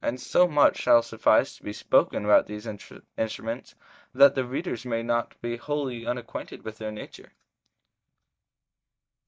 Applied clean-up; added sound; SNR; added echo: neural mask model DeepFilterNet 3.